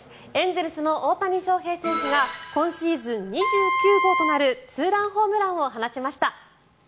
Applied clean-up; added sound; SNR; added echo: none; Wind instrument, woodwind instrument; 0 dB; none.